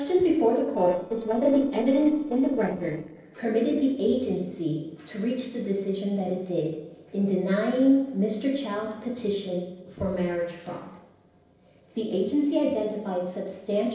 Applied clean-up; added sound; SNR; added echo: neural separator model SepFormer DNS4.